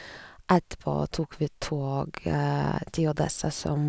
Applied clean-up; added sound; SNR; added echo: none; none; none; none.